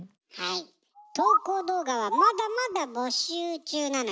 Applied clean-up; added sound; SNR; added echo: none; Bird; -1 dB; none.